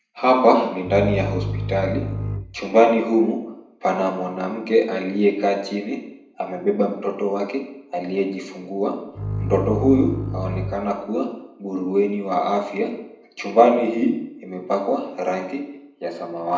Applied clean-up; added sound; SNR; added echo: none; Bowed string instrument; 5 dB; reverberation time 0.7 s.